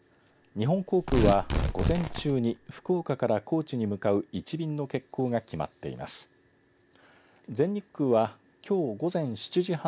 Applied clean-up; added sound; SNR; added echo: none; Tearing; 2 dB; none.